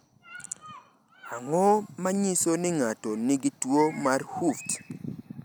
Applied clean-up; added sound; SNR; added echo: none; none; none; none.